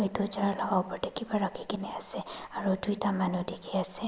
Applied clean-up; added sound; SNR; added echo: neural mask model Resemble Enhance denoiser.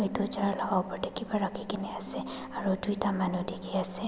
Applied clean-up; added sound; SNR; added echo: none; Piano; 16 dB; none.